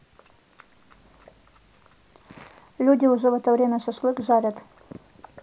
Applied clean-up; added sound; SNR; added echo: none; none; none; none.